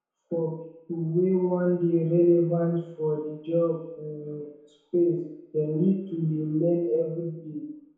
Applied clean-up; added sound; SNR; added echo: none; none; none; reverberation time 0.9 s.